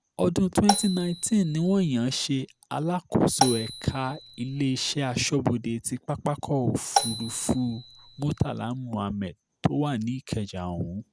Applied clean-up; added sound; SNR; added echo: none; Marimba, xylophone; 6 dB; none.